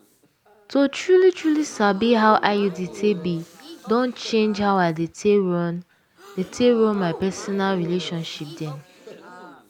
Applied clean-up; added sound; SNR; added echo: none; Crowd / Gasp; 18 dB; none.